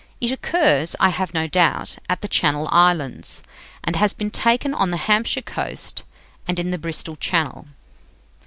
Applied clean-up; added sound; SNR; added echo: none; none; none; none.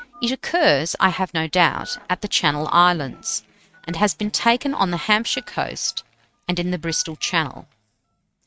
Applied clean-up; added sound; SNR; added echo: neural mask model RNNoise.